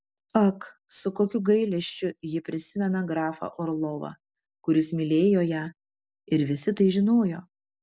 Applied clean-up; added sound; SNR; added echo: none; none; none; none.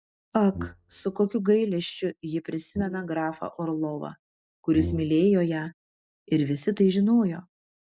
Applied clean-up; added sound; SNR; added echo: neural mask model DeepFilterNet 3.